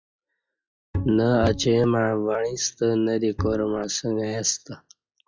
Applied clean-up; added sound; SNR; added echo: classical method log-MMSE.